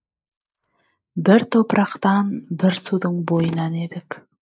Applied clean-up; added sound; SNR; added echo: neural mask model Resemble Enhance denoiser.